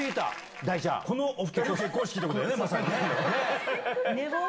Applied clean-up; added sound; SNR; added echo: none; none; none; reverberation time 0.6 s.